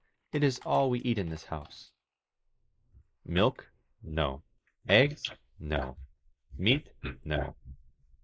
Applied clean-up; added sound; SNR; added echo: neural mask model Resemble Enhance denoiser.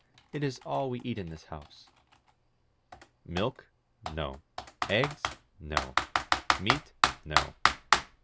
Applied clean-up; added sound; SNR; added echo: none; Computer keyboard; -4 dB; none.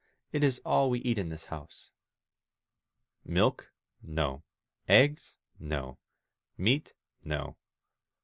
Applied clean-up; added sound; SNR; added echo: none; none; none; none.